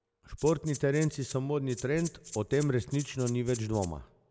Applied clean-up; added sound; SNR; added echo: none; Rattle (instrument); 16 dB; none.